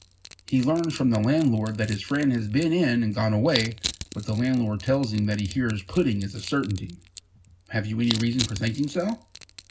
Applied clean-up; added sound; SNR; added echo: none; Crushing; 14 dB; reverberation time 0.4 s.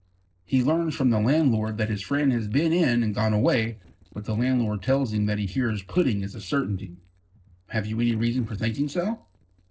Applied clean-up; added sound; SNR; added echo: neural separator model SepFormer DNS4.